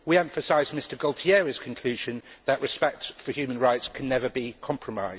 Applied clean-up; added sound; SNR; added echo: none; none; none; none.